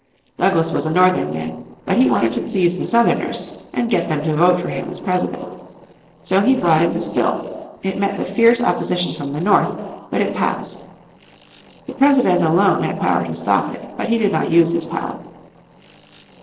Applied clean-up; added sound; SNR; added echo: neural separator model SepFormer DNS4.